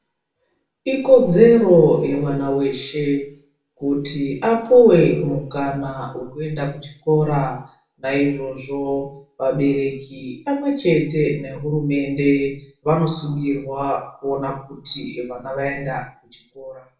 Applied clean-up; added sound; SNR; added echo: none; none; none; reverberation time 0.4 s.